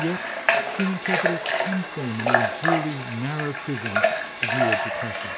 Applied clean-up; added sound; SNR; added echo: none; Water tap, faucet / Water; -5 dB; none.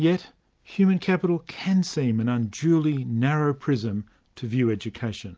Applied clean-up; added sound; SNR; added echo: none; none; none; none.